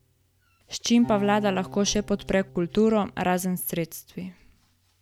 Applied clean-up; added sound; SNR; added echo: none; Acoustic guitar; 19 dB; none.